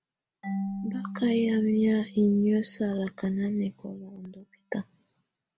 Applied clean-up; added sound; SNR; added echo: none; Marimba, xylophone / Wood; 12 dB; none.